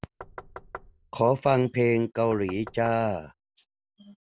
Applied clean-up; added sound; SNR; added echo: none; Knock; 18 dB; none.